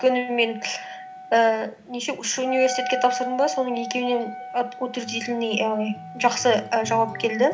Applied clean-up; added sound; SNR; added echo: none; Wind instrument, woodwind instrument; 11 dB; none.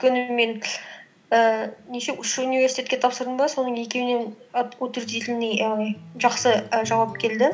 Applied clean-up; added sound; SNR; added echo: none; none; none; none.